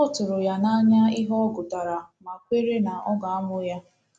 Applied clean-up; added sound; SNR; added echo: none; none; none; none.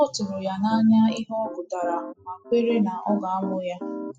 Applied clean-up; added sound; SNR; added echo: classical method spectral subtraction.